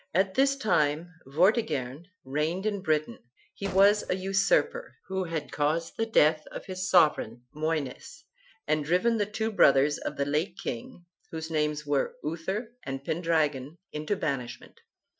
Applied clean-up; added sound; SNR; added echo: classical method Wiener filter.